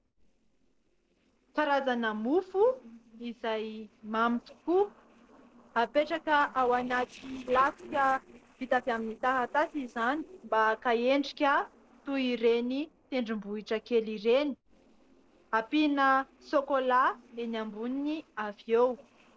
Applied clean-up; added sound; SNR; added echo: neural separator model SepFormer DNS4.